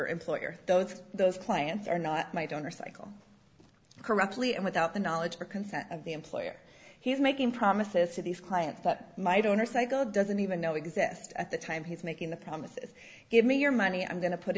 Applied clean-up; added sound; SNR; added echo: none; none; none; none.